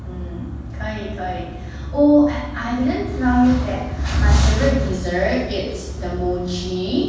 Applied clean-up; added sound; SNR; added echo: none; none; none; reverberation time 1.2 s.